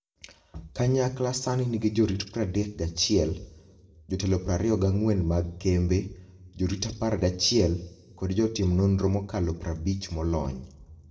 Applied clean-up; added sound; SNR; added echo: none; none; none; reverberation time 0.5 s.